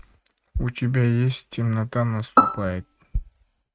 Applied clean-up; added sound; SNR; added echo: neural mask model RNNoise.